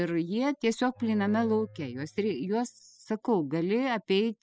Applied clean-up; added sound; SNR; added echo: classical method spectral subtraction.